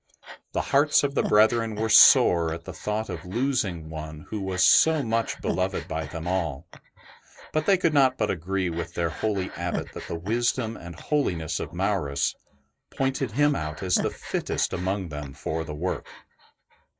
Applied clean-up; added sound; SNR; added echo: neural mask model Resemble Enhance denoiser.